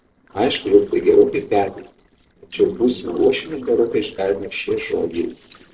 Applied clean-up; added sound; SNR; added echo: neural separator model SepFormer DNS4.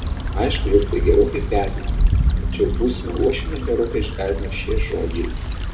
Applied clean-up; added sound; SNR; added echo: none; Stream / Trickle, dribble / Traffic noise, roadway noise; -1 dB; reverberation time 1.7 s.